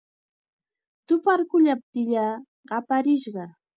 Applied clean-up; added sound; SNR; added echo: none; none; none; none.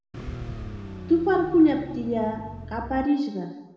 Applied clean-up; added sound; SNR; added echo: none; Car; 12 dB; reverberation time 1.0 s.